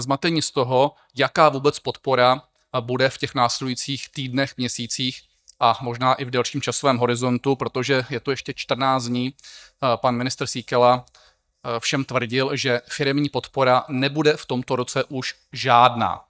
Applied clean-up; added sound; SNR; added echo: neural mask model DeepFilterNet 3.